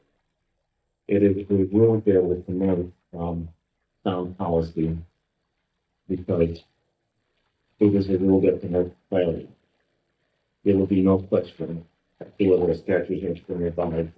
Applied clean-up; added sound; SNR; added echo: neural mask model DeepFilterNet 3.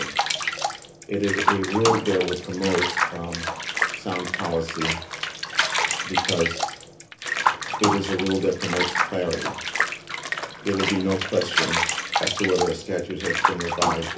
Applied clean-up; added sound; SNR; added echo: none; Bathtub (filling or washing) / Water; -1 dB; reverberation time 0.3 s.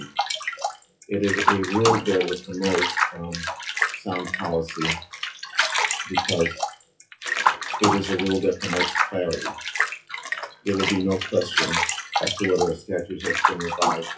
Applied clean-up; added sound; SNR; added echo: classical method WPE with log-MMSE.